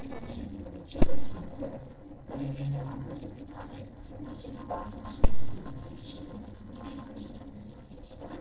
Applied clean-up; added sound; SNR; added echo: neural separator model SepFormer DNS4.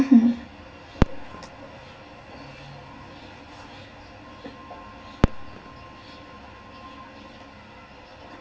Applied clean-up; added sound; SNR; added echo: none; Fireworks; 2 dB; reverberation time 0.1 s.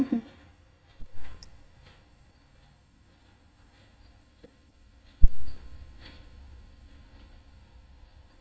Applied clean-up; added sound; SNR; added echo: neural mask model DeepFilterNet 3.